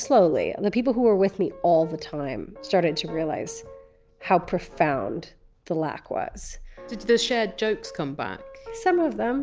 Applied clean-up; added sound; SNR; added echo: none; none; none; none.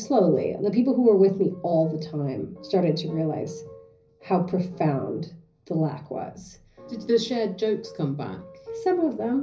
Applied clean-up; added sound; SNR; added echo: none; none; none; reverberation time 0.5 s.